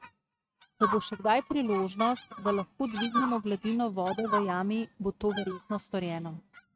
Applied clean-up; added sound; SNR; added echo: neural mask model RNNoise.